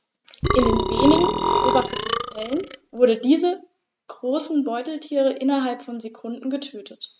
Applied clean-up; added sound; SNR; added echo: neural mask model RNNoise.